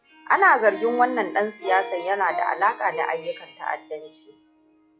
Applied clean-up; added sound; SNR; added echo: classical method log-MMSE.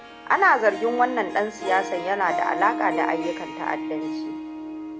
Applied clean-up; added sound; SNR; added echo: none; Harp; 6 dB; none.